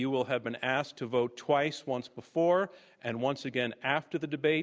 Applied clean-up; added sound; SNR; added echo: none; none; none; none.